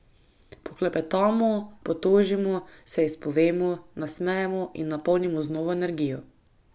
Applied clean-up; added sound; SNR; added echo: none; none; none; none.